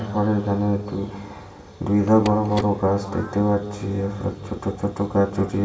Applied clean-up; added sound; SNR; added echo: none; Telephone; 16 dB; reverberation time 1.9 s.